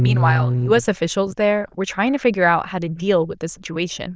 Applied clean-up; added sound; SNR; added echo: neural diffusion model UNIVERSE++.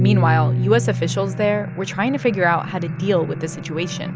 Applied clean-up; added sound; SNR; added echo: none; Piano; 3 dB; none.